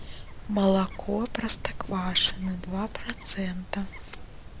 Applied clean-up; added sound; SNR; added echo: none; Bird; 8 dB; none.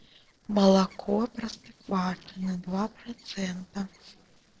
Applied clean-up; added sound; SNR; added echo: neural separator model SepFormer DNS4.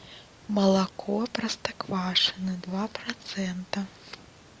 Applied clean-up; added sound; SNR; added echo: none; none; none; none.